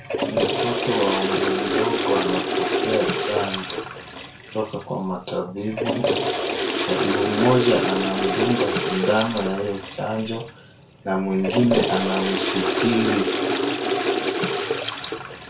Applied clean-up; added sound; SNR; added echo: none; Toilet flush / Water; -1 dB; reverberation time 0.3 s.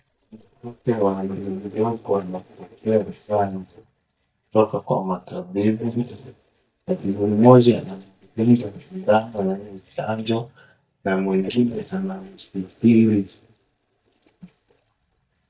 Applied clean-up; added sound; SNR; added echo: neural mask model DeepFilterNet 3.